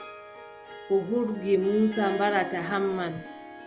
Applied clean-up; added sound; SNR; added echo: none; Harp; 12 dB; none.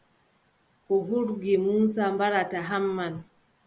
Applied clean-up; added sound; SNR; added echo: none; none; none; none.